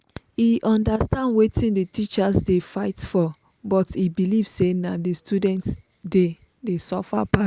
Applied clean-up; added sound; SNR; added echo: none; none; none; none.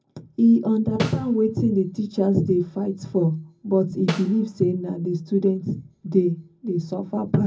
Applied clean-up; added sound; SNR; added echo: none; Snare drum; 12 dB; reverberation time 0.4 s.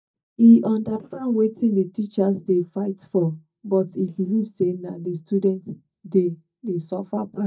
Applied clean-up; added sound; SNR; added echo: neural mask model DeepFilterNet 3.